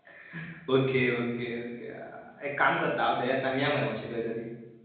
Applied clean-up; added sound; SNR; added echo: none; none; none; reverberation time 1.0 s.